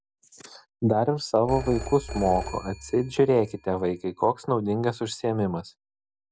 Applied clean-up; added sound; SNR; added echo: none; Telephone; 13 dB; none.